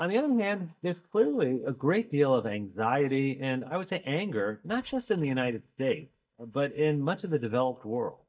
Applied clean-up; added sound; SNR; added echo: neural mask model DeepFilterNet 3.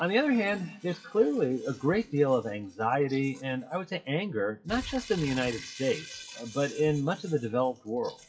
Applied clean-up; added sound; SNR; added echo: classical method WPE with log-MMSE.